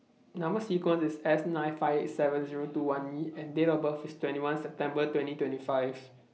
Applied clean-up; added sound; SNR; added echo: none; none; none; none.